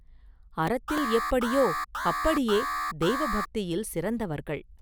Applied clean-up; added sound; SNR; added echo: none; Alarm; 4 dB; none.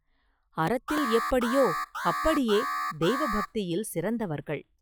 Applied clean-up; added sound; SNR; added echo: classical method log-MMSE.